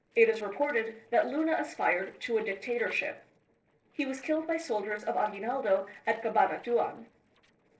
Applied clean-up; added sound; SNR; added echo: neural separator model SepFormer DNS4.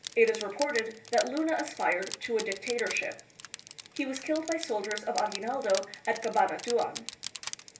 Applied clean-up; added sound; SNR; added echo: none; Crushing; 12 dB; reverberation time 0.3 s.